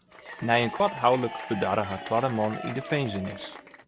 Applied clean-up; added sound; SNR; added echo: none; Applause / Crowd / Cheering; 11 dB; none.